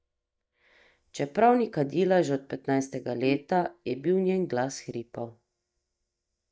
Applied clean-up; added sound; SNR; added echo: neural mask model DeepFilterNet 3.